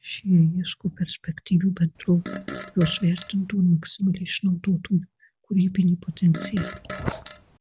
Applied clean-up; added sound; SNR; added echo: none; Fart; 11 dB; none.